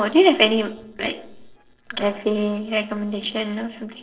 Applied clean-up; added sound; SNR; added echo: neural separator model SepFormer DNS4.